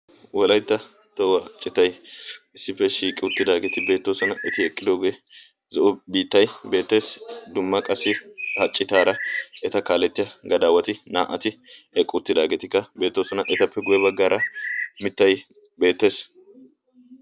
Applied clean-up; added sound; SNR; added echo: none; Bird; 8 dB; none.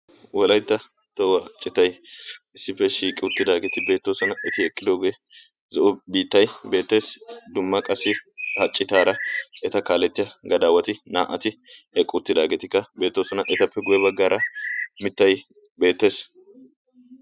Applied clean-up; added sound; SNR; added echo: classical method spectral subtraction.